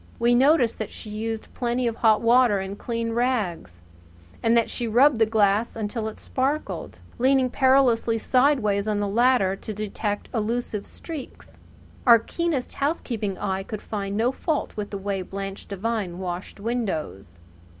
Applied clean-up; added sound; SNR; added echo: none; none; none; none.